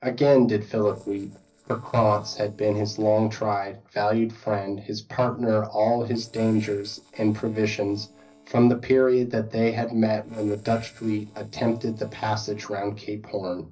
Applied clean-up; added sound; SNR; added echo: neural separator model SepFormer DNS4.